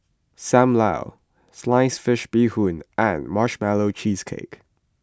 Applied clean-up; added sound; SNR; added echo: none; none; none; none.